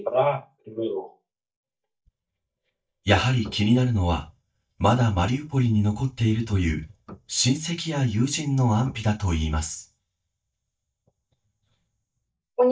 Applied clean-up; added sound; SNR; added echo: neural mask model DeepFilterNet 3.